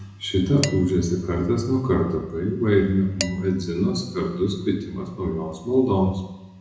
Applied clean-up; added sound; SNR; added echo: none; Dishes, pots, and pans; 16 dB; reverberation time 0.9 s.